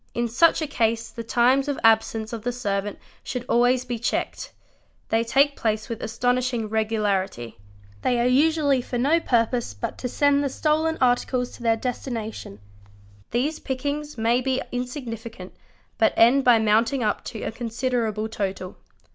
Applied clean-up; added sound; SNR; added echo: none; none; none; none.